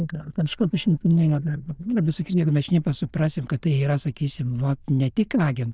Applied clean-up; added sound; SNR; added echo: neural diffusion model UNIVERSE++.